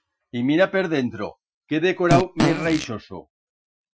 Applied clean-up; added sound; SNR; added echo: classical method Wiener filter.